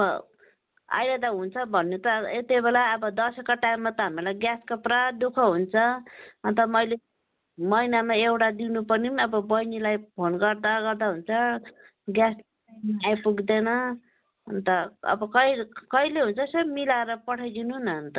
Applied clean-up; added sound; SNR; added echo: none; none; none; none.